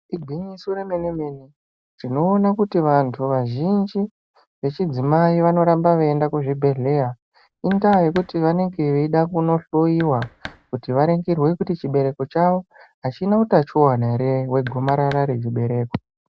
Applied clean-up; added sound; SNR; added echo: none; Knock; 18 dB; none.